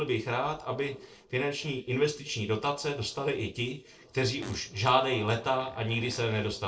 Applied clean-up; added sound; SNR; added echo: neural separator model SepFormer DNS4.